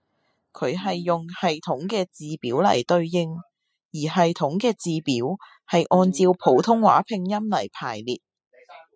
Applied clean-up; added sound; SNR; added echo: classical method spectral subtraction.